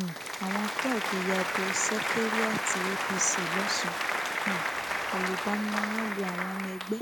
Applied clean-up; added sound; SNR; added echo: none; Applause; -2 dB; none.